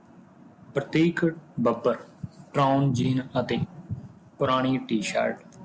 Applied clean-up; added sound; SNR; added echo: none; none; none; none.